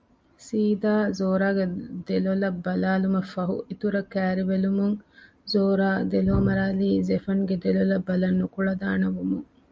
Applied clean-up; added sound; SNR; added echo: none; none; none; none.